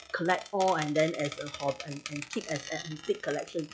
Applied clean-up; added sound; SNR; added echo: classical method log-MMSE.